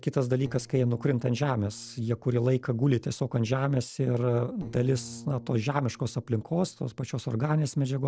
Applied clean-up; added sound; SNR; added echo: neural separator model SepFormer DNS4.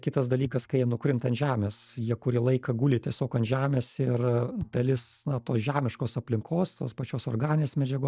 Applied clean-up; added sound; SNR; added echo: neural mask model DeepFilterNet 3.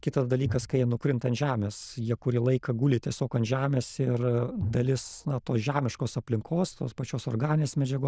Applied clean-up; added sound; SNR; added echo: neural diffusion model UNIVERSE++.